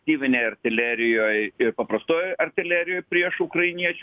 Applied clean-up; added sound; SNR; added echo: none; none; none; none.